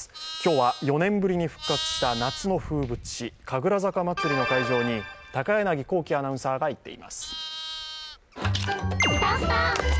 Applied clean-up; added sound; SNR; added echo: none; Livestock, farm animals, working animals; 13 dB; none.